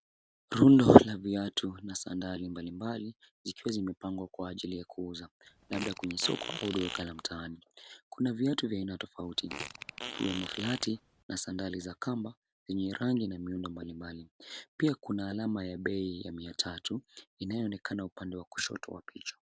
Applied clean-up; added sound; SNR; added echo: none; Fart; 11 dB; none.